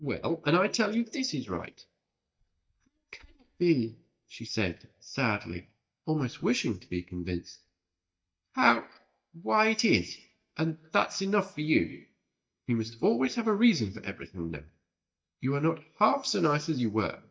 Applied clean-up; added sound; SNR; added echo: neural mask model DeepFilterNet 3.